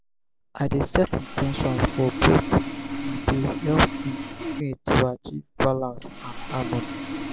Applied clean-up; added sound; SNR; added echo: none; Sawing; 8 dB; none.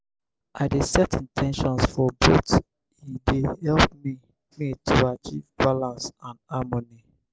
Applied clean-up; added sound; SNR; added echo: none; none; none; none.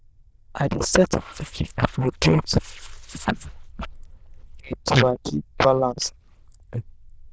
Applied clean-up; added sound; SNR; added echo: neural diffusion model UNIVERSE++.